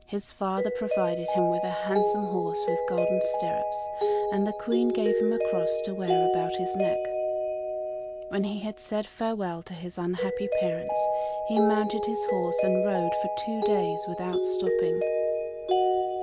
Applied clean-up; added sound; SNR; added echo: none; Mallet percussion; -4 dB; none.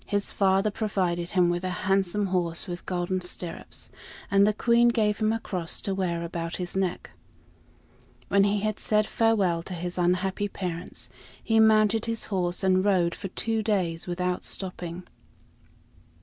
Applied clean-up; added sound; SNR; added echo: none; none; none; none.